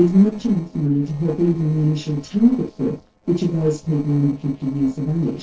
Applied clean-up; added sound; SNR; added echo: neural separator model SepFormer DNS4.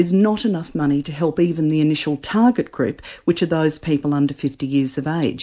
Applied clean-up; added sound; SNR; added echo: none; none; none; none.